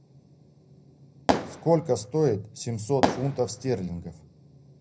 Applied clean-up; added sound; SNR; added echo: none; Fireworks; 1 dB; reverberation time 0.4 s.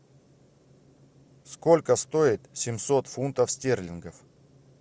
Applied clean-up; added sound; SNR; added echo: none; none; none; none.